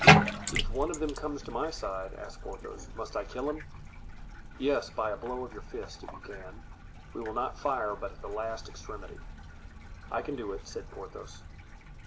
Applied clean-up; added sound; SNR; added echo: none; Bathtub (filling or washing); -3 dB; none.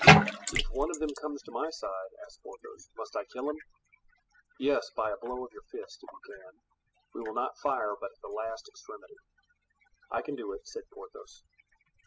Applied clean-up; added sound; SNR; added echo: classical method spectral subtraction.